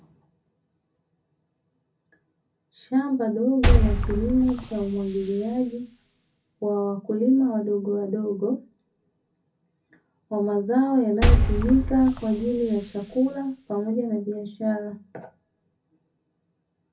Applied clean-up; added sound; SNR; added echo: none; Liquid; -1 dB; reverberation time 0.3 s.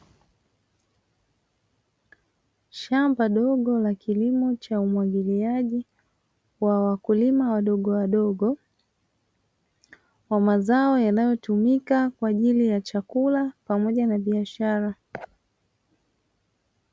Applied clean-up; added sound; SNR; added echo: none; none; none; none.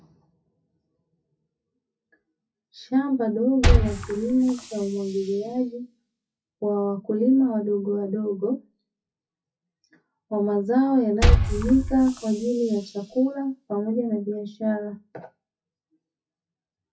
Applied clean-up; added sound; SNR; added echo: classical method WPE with log-MMSE.